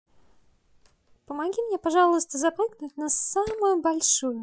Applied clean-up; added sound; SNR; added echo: classical method Wiener filter.